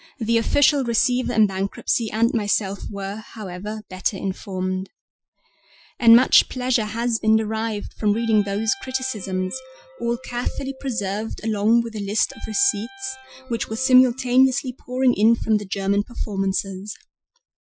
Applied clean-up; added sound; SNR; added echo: classical method Wiener filter.